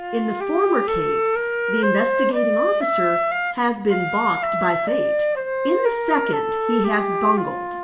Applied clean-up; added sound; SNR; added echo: none; Wind instrument, woodwind instrument; -1 dB; reverberation time 2.7 s.